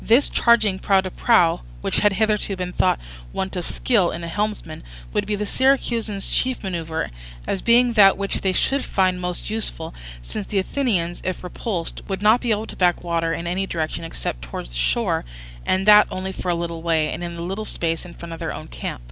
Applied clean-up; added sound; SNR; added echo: none; none; none; none.